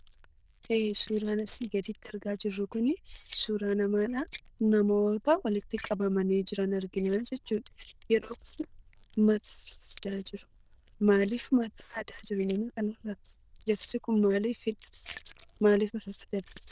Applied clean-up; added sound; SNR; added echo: neural diffusion model UNIVERSE++.